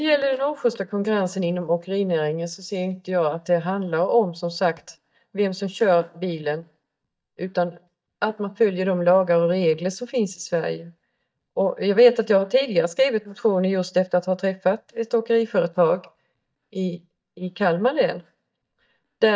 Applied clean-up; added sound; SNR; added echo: neural mask model DeepFilterNet 3.